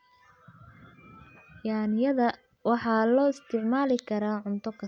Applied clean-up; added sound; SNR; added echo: none; none; none; none.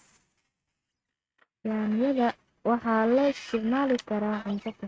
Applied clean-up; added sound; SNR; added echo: neural mask model RNNoise.